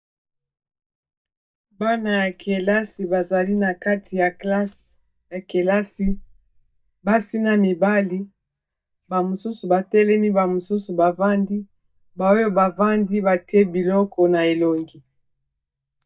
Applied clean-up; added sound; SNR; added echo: neural mask model DeepFilterNet 3.